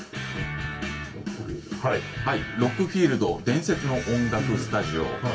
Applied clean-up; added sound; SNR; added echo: none; none; none; reverberation time 0.2 s.